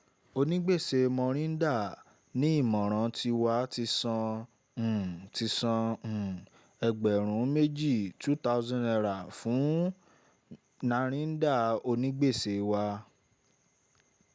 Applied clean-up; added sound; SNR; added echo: none; none; none; none.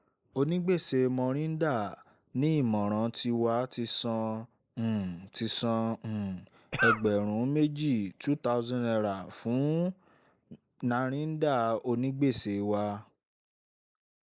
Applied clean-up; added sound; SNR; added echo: neural mask model Resemble Enhance denoiser.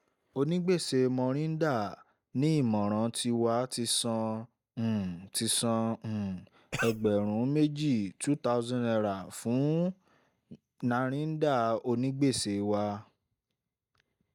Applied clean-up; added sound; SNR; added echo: neural mask model DeepFilterNet 3.